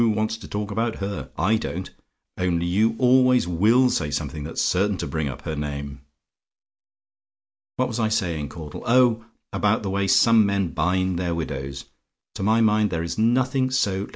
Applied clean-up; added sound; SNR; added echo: none; none; none; none.